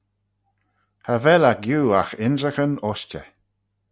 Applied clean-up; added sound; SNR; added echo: none; none; none; none.